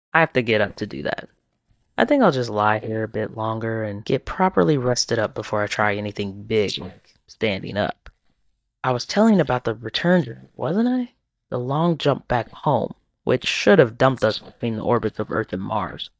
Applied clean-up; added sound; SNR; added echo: neural mask model DeepFilterNet 3.